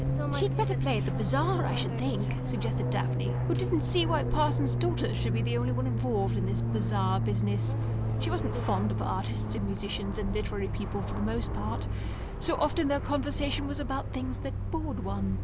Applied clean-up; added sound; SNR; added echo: none; Fixed-wing aircraft, airplane; -2 dB; none.